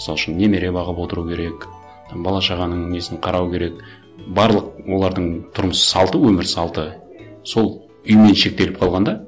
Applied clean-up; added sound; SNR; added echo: none; none; none; none.